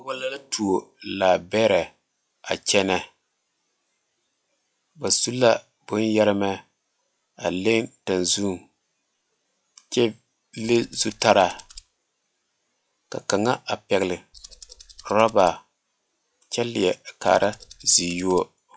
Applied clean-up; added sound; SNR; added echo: classical method log-MMSE.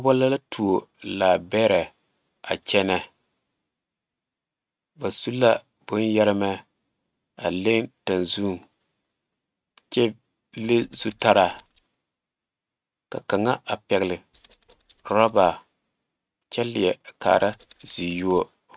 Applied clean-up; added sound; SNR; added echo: neural mask model RNNoise.